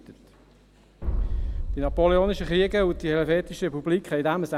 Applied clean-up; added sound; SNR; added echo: none; Boom; 4 dB; none.